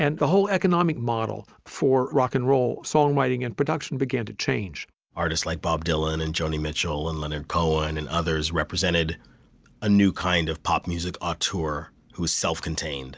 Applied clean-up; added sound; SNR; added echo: none; none; none; none.